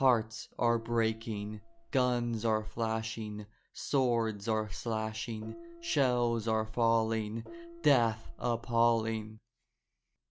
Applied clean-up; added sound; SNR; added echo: none; Gong; 18 dB; none.